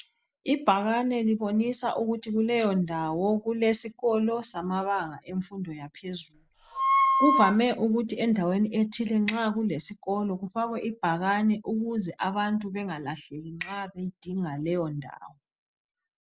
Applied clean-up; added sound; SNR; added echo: none; Wind instrument, woodwind instrument; -3 dB; none.